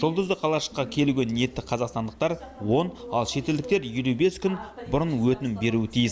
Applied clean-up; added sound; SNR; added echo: none; none; none; none.